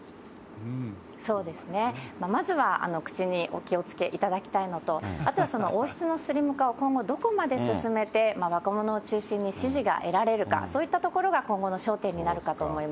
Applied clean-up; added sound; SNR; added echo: none; none; none; none.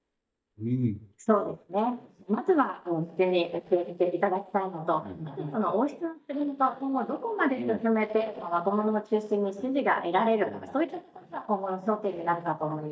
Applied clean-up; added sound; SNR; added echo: neural mask model DeepFilterNet 3.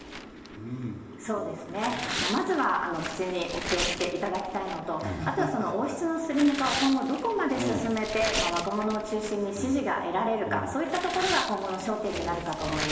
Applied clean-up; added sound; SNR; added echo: none; Tearing; 8 dB; reverberation time 1.0 s.